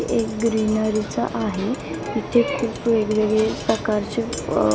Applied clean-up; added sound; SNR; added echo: none; Tap; 19 dB; none.